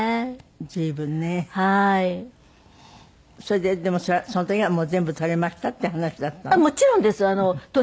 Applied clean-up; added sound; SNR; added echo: none; none; none; none.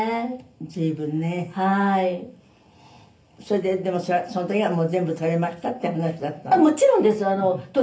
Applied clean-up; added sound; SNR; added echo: none; none; none; reverberation time 0.3 s.